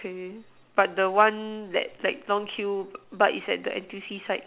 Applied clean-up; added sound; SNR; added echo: none; none; none; none.